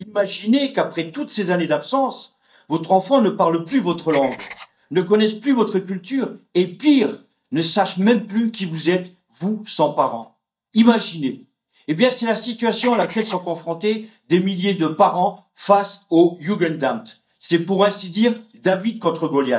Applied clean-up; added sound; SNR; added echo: neural mask model DeepFilterNet 3.